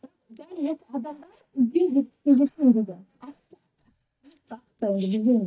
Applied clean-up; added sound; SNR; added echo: neural mask model DeepFilterNet 3.